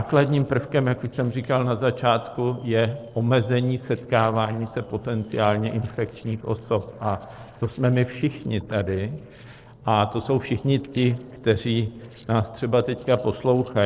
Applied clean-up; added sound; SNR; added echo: neural separator model SepFormer DNS4.